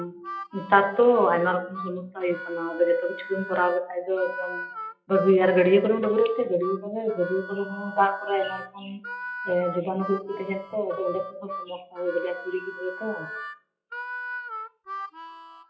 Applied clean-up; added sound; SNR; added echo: classical method WPE with log-MMSE.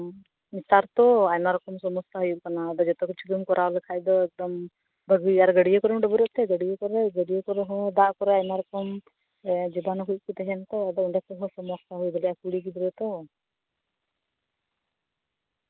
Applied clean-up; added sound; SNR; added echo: none; none; none; none.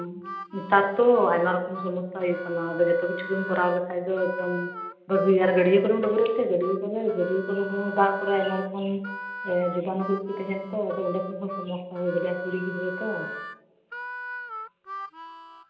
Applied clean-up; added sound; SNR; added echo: none; Harmonica; 13 dB; reverberation time 0.8 s.